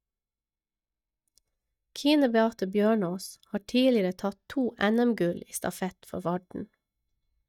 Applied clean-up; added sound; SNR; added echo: neural mask model DeepFilterNet 3.